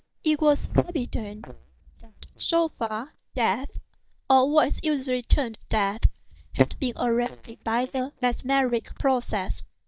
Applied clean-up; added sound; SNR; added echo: neural mask model DeepFilterNet 3.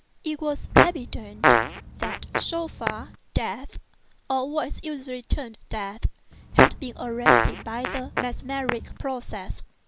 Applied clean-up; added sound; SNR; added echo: none; Fart; -4 dB; none.